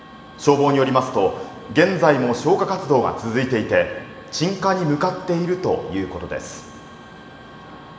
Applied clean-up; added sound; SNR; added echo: none; none; none; reverberation time 1.7 s.